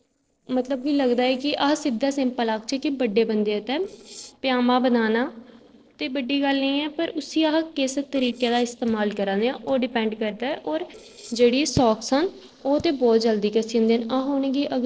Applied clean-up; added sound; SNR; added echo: neural separator model SepFormer DNS4.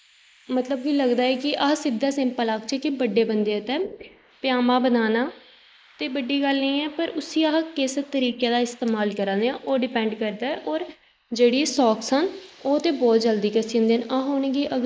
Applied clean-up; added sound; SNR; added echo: neural mask model Resemble Enhance denoiser.